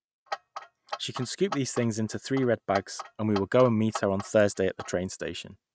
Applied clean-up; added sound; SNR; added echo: neural mask model RNNoise.